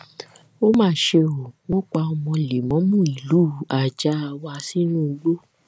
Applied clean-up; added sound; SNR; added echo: none; none; none; none.